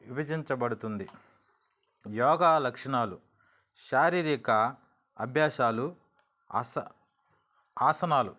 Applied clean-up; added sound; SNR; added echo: none; none; none; none.